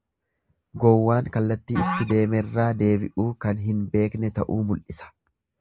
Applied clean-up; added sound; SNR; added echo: neural mask model Resemble Enhance denoiser.